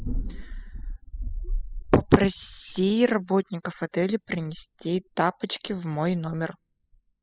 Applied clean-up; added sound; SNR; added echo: classical method spectral subtraction.